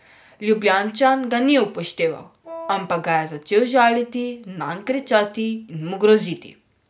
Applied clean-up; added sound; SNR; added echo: none; Wind instrument, woodwind instrument; 15 dB; none.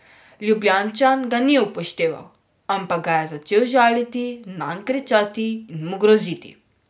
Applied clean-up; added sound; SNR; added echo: none; none; none; none.